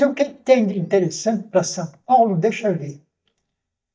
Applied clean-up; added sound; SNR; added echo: neural mask model DeepFilterNet 3.